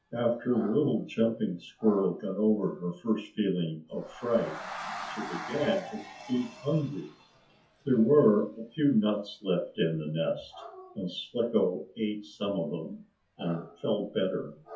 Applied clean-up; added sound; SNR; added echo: classical method WPE with log-MMSE.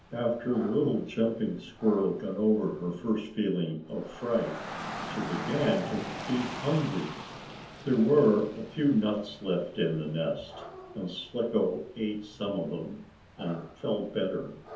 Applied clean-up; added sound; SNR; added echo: none; Rain / Dog; 13 dB; reverberation time 0.7 s.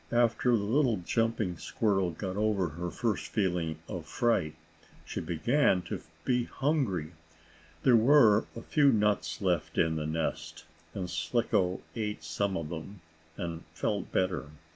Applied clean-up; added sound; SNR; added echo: none; none; none; none.